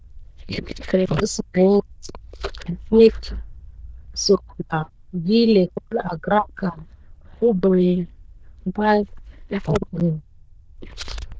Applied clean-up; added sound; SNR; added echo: neural diffusion model UNIVERSE++.